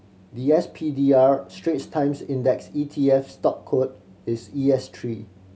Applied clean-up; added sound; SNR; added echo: none; none; none; none.